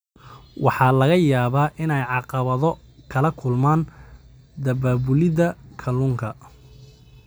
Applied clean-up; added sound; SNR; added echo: none; none; none; none.